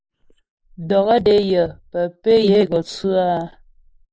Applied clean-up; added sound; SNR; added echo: neural mask model Resemble Enhance denoiser.